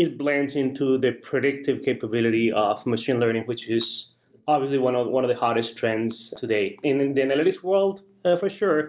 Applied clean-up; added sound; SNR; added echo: none; none; none; none.